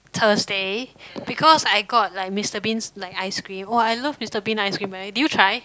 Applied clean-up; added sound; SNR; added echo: none; none; none; none.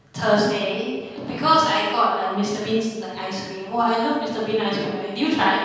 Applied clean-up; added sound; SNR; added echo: none; none; none; reverberation time 1.2 s.